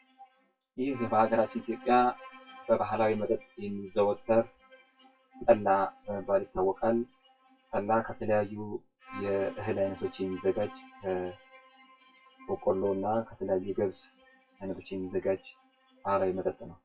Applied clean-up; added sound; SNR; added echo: classical method WPE with log-MMSE.